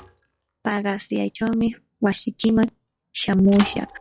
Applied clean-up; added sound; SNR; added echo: classical method log-MMSE.